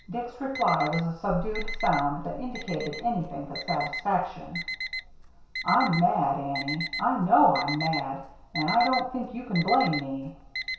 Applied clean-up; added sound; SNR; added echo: none; Alarm; 9 dB; reverberation time 0.6 s.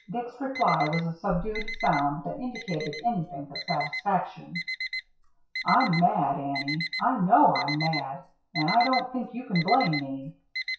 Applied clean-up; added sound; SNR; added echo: classical method WPE with log-MMSE.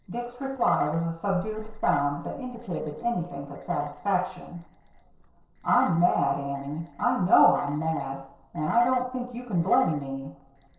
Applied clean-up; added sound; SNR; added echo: neural separator model SepFormer DNS4.